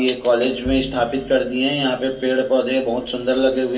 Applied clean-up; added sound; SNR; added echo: none; Bowed string instrument; 19 dB; reverberation time 0.3 s.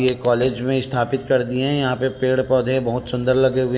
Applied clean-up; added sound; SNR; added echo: none; none; none; none.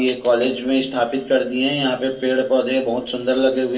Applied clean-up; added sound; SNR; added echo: neural separator model SepFormer DNS4.